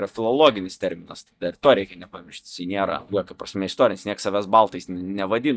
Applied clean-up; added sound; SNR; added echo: neural mask model DeepFilterNet 3.